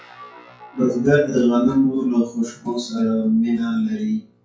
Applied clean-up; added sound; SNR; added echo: classical method WPE with log-MMSE.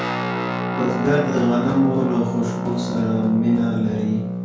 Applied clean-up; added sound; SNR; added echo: none; Guitar; 3 dB; reverberation time 0.5 s.